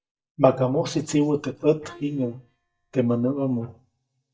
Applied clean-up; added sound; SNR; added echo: neural mask model DeepFilterNet 3.